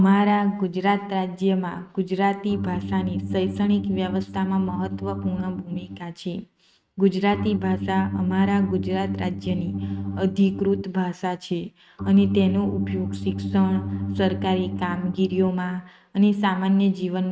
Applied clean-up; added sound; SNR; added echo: neural mask model RNNoise.